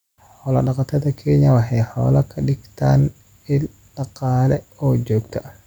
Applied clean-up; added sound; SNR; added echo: none; none; none; none.